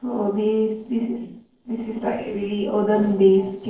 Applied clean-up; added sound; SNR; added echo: neural separator model SepFormer DNS4.